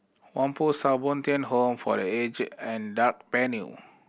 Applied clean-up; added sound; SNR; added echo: none; none; none; none.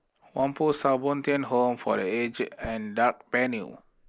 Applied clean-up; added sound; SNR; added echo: neural mask model Resemble Enhance denoiser.